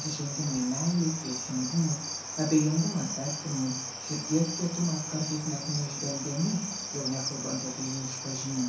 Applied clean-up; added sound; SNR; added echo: none; Cricket; 5 dB; reverberation time 0.6 s.